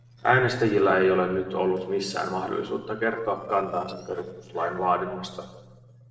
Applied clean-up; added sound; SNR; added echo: neural separator model SepFormer DNS4.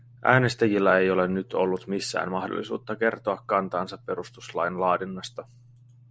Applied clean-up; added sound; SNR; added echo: none; none; none; none.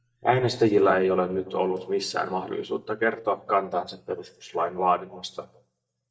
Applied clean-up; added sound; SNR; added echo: neural mask model DeepFilterNet 3.